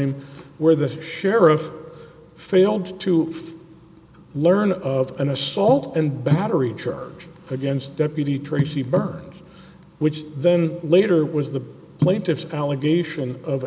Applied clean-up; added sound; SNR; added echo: none; none; none; none.